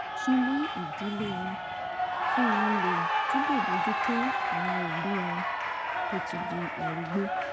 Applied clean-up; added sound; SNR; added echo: none; Cheering; -3 dB; none.